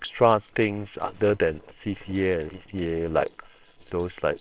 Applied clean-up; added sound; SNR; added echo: neural separator model SepFormer WHAMR!.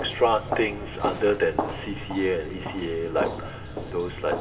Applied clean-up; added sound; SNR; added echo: none; Walk, footsteps; 6 dB; reverberation time 2.3 s.